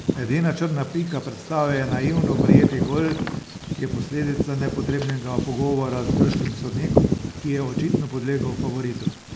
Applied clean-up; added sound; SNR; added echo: none; Bird vocalization, bird call, bird song; -1 dB; none.